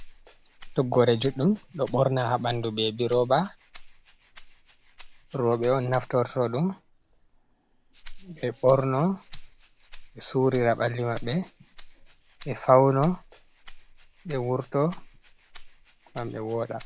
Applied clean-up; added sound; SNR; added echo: none; Rattle (instrument); 17 dB; none.